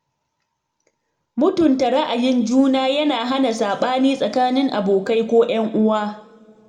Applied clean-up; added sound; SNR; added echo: none; none; none; reverberation time 2.0 s.